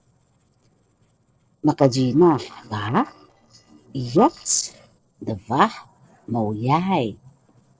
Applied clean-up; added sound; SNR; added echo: neural separator model SepFormer DNS4.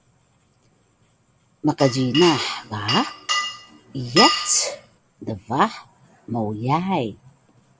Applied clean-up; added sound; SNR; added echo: none; Glass; 2 dB; none.